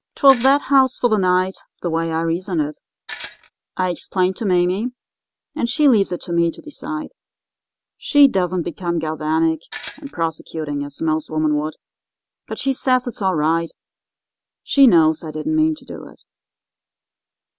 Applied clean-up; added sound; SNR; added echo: none; Tools; 14 dB; none.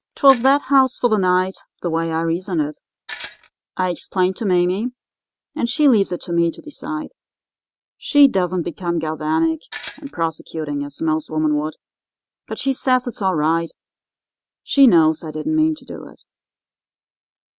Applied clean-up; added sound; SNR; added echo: neural mask model RNNoise.